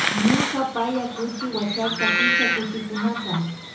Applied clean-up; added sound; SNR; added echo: none; Bird vocalization, bird call, bird song; 0 dB; reverberation time 0.6 s.